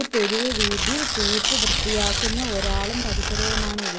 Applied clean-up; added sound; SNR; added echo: none; Walk, footsteps + Tearing; -4 dB; none.